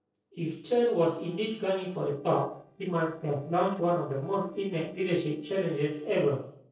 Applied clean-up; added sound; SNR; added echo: neural separator model SepFormer DNS4.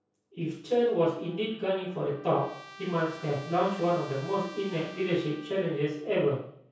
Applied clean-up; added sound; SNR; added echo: none; Trumpet; 20 dB; reverberation time 0.6 s.